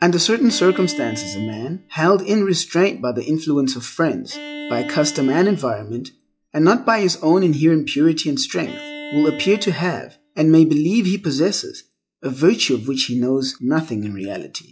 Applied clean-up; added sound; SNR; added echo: classical method log-MMSE.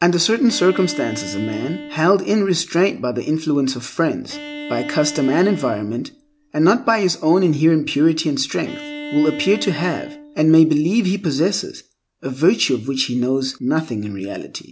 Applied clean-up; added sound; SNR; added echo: none; Bowed string instrument; 14 dB; none.